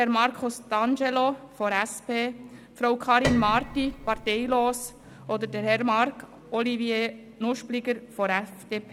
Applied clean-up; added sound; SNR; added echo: none; Piano; 8 dB; none.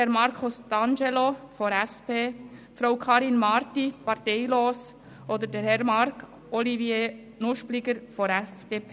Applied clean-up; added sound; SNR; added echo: none; none; none; none.